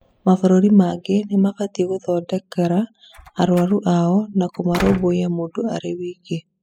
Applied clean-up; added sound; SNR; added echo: classical method spectral subtraction.